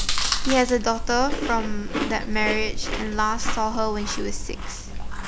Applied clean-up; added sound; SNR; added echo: none; Chewing, mastication; 0 dB; none.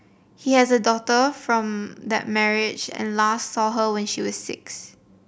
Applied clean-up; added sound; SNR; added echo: none; none; none; none.